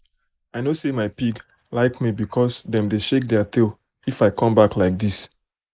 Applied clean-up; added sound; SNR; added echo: neural mask model Resemble Enhance denoiser.